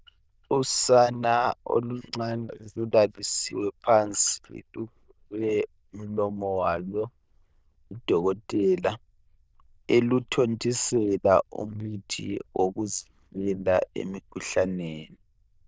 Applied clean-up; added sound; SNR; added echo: neural diffusion model UNIVERSE++.